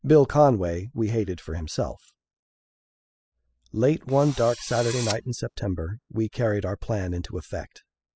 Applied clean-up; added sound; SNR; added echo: classical method spectral subtraction.